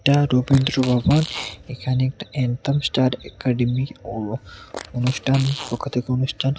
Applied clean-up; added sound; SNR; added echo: none; Fart; 15 dB; none.